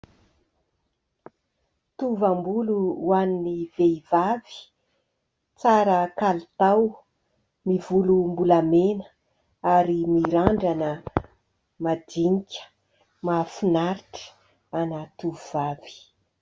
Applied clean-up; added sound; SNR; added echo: none; none; none; none.